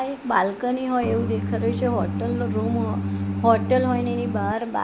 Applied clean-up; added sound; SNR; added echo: none; Organ; 2 dB; none.